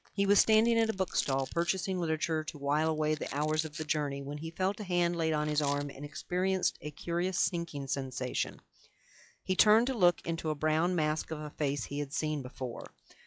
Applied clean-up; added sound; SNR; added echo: classical method log-MMSE.